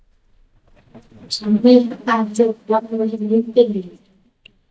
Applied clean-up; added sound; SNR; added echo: neural mask model DeepFilterNet 3.